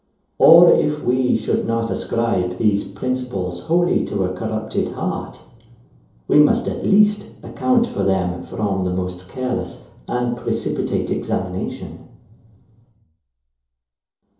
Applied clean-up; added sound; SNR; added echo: none; none; none; reverberation time 2.8 s.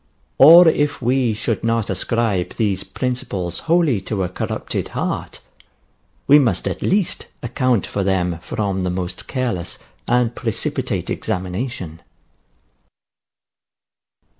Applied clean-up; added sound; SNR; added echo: none; none; none; none.